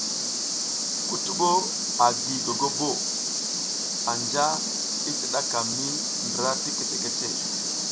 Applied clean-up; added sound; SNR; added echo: none; Cricket; -2 dB; none.